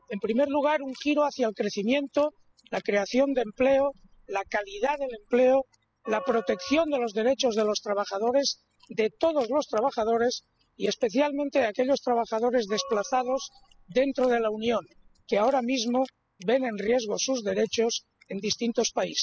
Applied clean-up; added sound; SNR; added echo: classical method spectral subtraction.